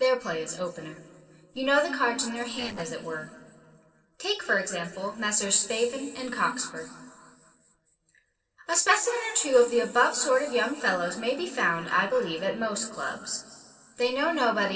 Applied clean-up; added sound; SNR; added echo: neural separator model SepFormer DNS4.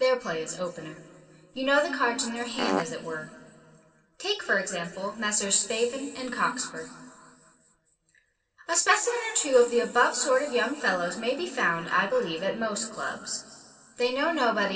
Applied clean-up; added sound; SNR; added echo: none; Fart; -1 dB; reverberation time 2.5 s.